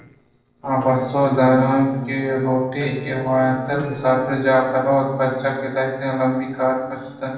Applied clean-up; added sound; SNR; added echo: neural separator model SepFormer DNS4.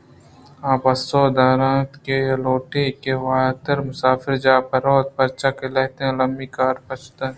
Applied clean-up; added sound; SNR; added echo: none; none; none; none.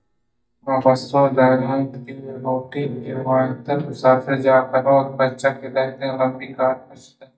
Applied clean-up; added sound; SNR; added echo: neural mask model DeepFilterNet 3.